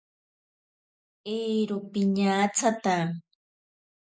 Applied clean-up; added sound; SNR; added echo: none; none; none; none.